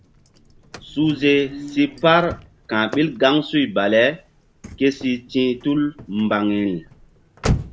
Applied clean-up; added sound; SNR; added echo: none; Slam / Car; 12 dB; none.